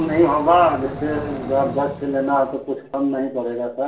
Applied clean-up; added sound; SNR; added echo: none; Wild animals; 13 dB; reverberation time 0.4 s.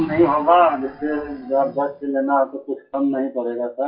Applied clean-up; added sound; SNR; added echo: classical method WPE with log-MMSE.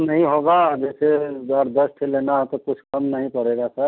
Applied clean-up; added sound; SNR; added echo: none; none; none; none.